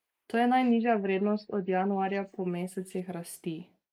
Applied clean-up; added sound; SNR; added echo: neural mask model Resemble Enhance denoiser.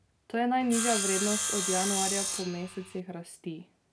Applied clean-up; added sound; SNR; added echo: none; Sawing; -1 dB; none.